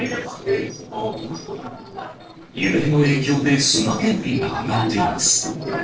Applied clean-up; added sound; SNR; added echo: neural separator model SepFormer DNS4.